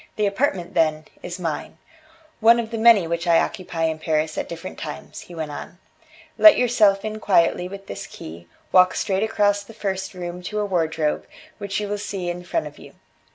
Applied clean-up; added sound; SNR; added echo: none; none; none; none.